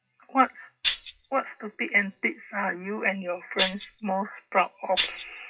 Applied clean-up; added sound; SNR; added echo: classical method WPE with log-MMSE.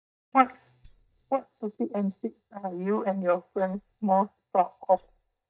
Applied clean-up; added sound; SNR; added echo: neural mask model DeepFilterNet 3.